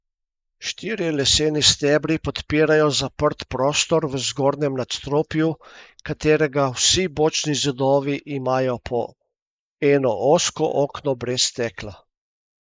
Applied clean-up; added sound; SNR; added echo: neural mask model Resemble Enhance denoiser.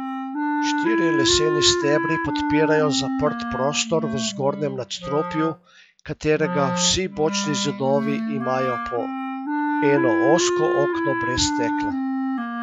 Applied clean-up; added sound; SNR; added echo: classical method log-MMSE.